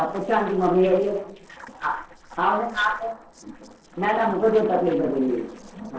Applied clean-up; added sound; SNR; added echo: neural separator model SepFormer DNS4.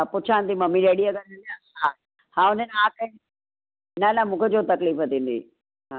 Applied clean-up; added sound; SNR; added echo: none; none; none; none.